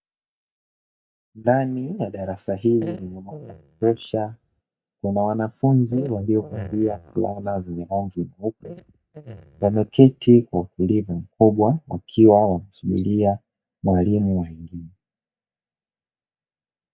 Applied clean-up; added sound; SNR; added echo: neural mask model DeepFilterNet 3.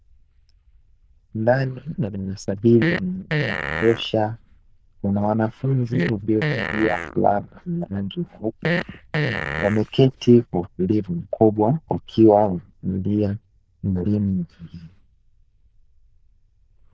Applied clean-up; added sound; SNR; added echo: neural diffusion model UNIVERSE++.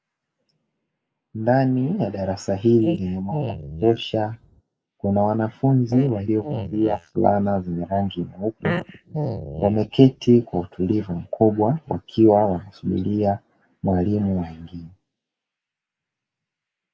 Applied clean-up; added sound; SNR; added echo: neural mask model Resemble Enhance denoiser.